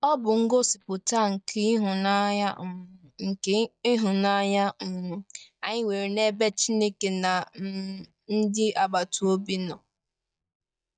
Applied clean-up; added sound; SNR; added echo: neural mask model DeepFilterNet 3.